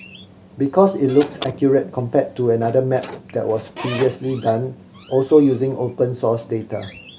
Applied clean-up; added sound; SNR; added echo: none; Squeak / Slam; 18 dB; none.